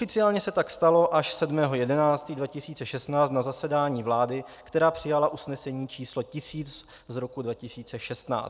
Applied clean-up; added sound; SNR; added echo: none; none; none; none.